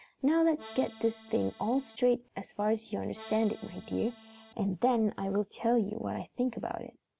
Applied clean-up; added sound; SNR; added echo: none; Accordion; 18 dB; none.